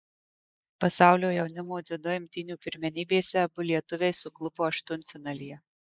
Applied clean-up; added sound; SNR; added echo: neural mask model Resemble Enhance denoiser.